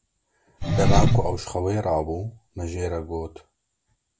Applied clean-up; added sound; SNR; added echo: none; Engine; -2 dB; none.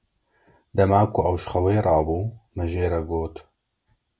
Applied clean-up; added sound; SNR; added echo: none; none; none; none.